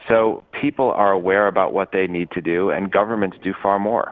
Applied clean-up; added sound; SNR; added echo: none; none; none; none.